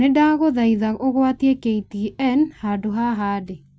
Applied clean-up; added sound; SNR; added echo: none; none; none; none.